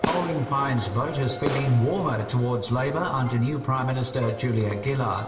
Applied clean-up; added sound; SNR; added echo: none; Fireworks; 11 dB; reverberation time 1.1 s.